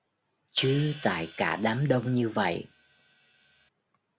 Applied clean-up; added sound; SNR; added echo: none; Hi-hat; 16 dB; none.